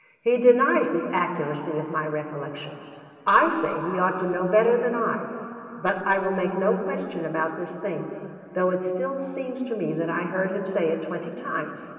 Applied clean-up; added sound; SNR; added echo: none; none; none; reverberation time 2.8 s.